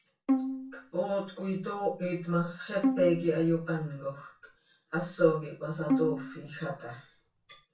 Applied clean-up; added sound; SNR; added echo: none; Bowed string instrument; 3 dB; reverberation time 0.3 s.